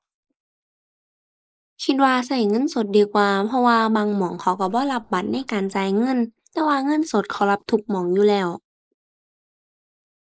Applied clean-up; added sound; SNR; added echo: neural mask model Resemble Enhance denoiser.